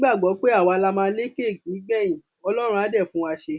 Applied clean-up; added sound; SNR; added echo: none; none; none; none.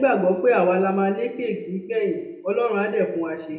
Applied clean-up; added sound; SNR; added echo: none; none; none; reverberation time 0.8 s.